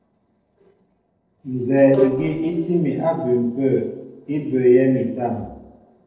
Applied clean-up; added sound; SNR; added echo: neural separator model SepFormer DNS4.